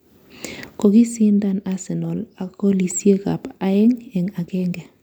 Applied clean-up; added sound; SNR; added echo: none; none; none; none.